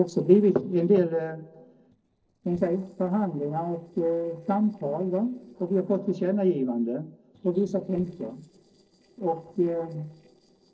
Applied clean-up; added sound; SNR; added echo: neural separator model SepFormer DNS4.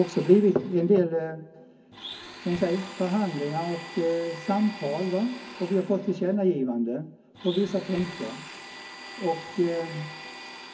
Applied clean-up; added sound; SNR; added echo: none; Domestic sounds, home sounds; 16 dB; reverberation time 0.3 s.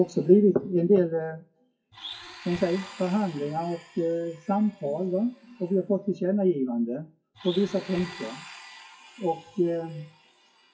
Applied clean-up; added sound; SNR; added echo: classical method WPE with log-MMSE.